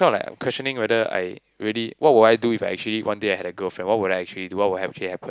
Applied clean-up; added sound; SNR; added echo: none; none; none; none.